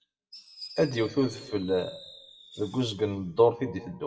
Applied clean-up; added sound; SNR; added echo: classical method WPE with log-MMSE.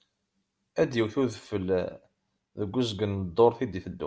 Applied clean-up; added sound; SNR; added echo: none; none; none; none.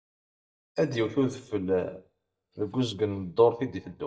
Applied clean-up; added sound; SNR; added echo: neural mask model DeepFilterNet 3.